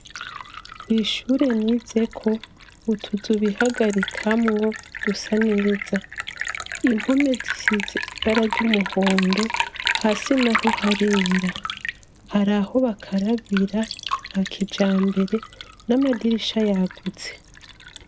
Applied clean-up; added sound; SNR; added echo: none; Liquid; 8 dB; none.